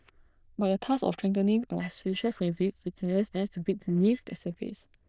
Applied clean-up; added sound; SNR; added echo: neural diffusion model UNIVERSE++.